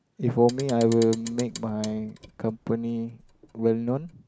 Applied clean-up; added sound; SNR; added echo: none; Clock; 18 dB; none.